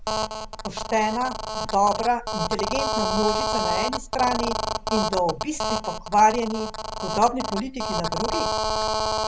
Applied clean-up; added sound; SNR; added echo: none; Telephone; 1 dB; none.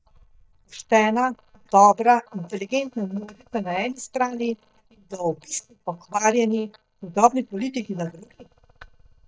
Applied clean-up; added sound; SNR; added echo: neural mask model DeepFilterNet 3.